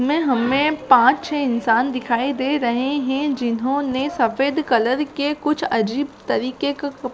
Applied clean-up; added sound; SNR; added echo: none; none; none; none.